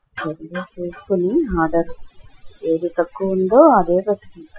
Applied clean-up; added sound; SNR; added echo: classical method Wiener filter.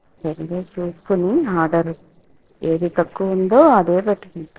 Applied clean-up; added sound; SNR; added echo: neural separator model SepFormer DNS4.